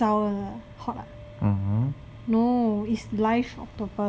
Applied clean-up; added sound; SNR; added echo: none; none; none; none.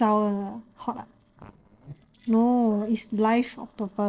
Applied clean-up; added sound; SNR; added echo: neural separator model SepFormer DNS4.